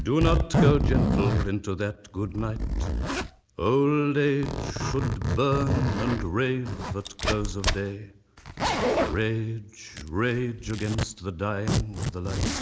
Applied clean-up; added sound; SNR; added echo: none; Zipper (clothing); 0 dB; none.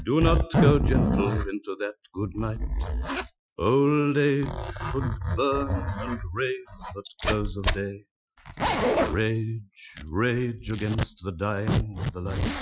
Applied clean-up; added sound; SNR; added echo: classical method Wiener filter.